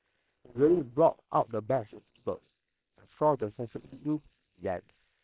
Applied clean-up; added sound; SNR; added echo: neural separator model SepFormer WHAM!.